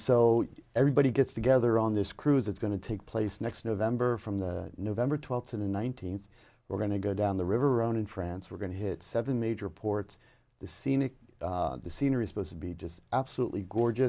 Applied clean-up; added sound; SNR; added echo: none; none; none; none.